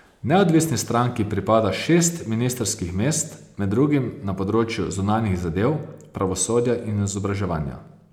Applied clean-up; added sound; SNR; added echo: none; none; none; none.